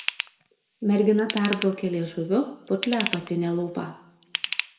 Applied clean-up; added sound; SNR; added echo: none; Ratchet, pawl / Tools; 9 dB; reverberation time 0.7 s.